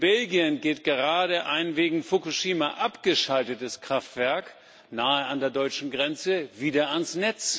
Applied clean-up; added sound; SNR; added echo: none; none; none; none.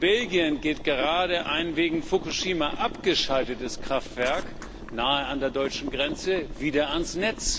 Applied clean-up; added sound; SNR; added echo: none; Boiling; 10 dB; none.